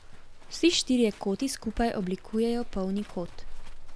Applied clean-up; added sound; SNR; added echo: none; Livestock, farm animals, working animals; 9 dB; none.